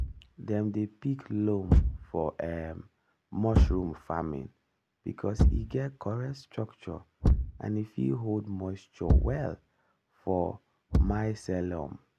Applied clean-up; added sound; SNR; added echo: none; Thump, thud; -2 dB; none.